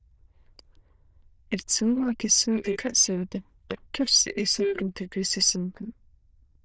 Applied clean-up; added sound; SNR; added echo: neural diffusion model UNIVERSE++.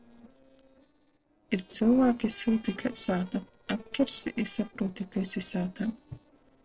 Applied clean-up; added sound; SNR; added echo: neural separator model SepFormer DNS4.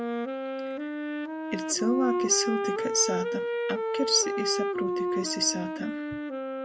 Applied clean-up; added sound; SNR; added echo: none; Wind instrument, woodwind instrument; -1 dB; none.